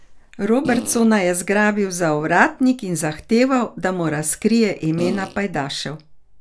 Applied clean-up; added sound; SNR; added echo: none; Fart; 9 dB; none.